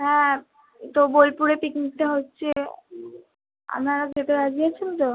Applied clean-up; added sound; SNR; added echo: none; none; none; none.